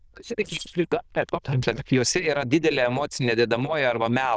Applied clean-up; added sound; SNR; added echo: neural diffusion model UNIVERSE++.